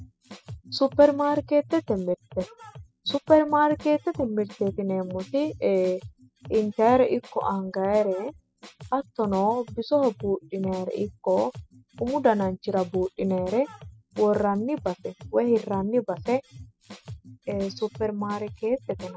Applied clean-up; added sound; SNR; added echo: classical method spectral subtraction.